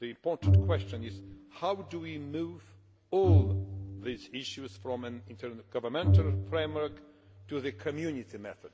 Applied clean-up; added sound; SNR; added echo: none; Bowed string instrument; -5 dB; none.